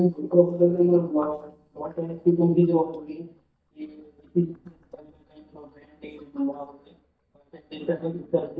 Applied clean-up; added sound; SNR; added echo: neural mask model DeepFilterNet 3.